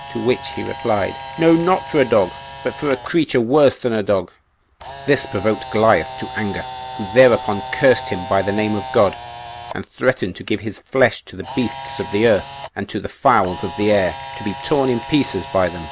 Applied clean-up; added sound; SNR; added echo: none; Camera; 13 dB; none.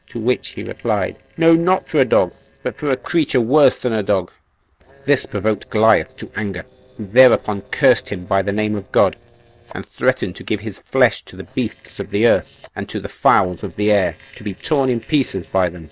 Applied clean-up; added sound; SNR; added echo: neural separator model SepFormer DNS4.